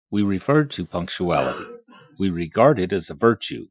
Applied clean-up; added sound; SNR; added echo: classical method Wiener filter.